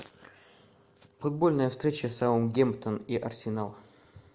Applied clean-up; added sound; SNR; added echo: none; none; none; none.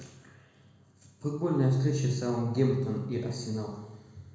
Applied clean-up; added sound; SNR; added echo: none; none; none; reverberation time 0.9 s.